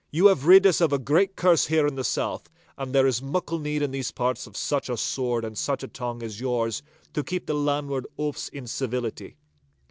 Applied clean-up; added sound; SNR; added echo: none; none; none; none.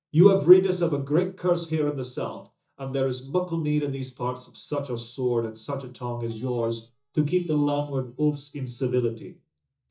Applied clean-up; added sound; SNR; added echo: neural mask model DeepFilterNet 3.